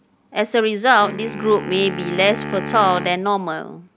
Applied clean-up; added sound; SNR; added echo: none; Wind instrument, woodwind instrument; 12 dB; none.